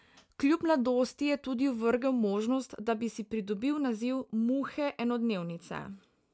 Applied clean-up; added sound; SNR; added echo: none; none; none; none.